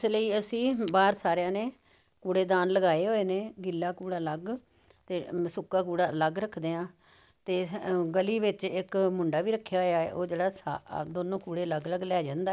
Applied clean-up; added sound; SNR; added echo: none; none; none; none.